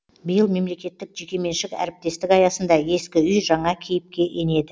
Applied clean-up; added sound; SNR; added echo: none; none; none; none.